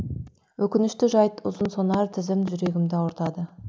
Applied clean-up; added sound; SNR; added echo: none; none; none; none.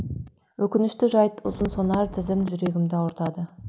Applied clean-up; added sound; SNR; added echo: none; Wind; 13 dB; none.